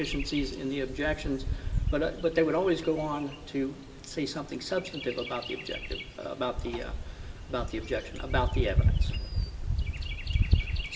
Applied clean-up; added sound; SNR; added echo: none; Bird vocalization, bird call, bird song; -1 dB; reverberation time 1.4 s.